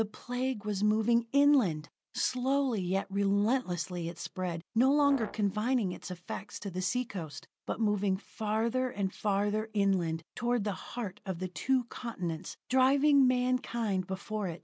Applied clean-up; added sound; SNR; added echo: none; Brass instrument; 17 dB; none.